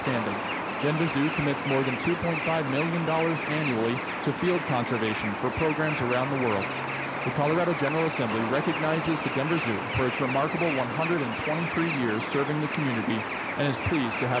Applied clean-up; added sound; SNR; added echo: none; Bird; 3 dB; none.